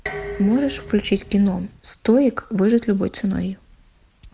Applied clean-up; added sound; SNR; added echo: none; Dishes, pots, and pans; 14 dB; none.